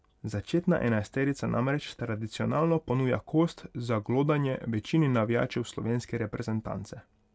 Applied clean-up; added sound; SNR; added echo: none; none; none; none.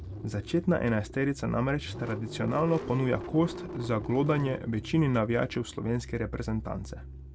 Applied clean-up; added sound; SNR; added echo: none; Engine starting / Car; 12 dB; none.